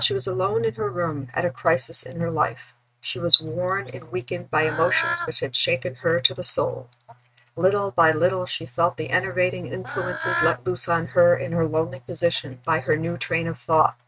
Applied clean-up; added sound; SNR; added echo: neural mask model RNNoise.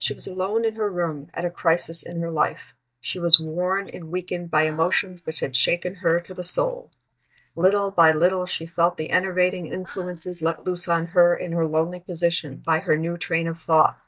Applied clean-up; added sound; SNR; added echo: neural mask model DeepFilterNet 3.